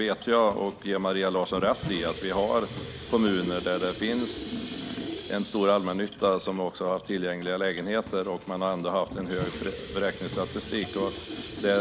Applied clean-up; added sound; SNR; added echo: none; Sink (filling or washing) / Water tap, faucet; 10 dB; none.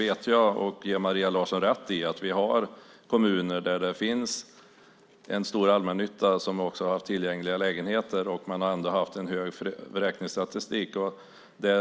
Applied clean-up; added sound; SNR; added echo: none; none; none; none.